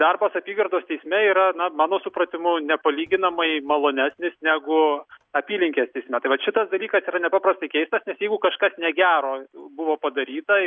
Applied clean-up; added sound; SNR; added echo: none; none; none; none.